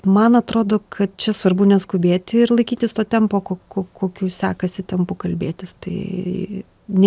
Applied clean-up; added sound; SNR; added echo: none; none; none; none.